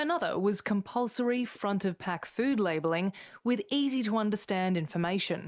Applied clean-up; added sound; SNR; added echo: neural mask model Resemble Enhance denoiser.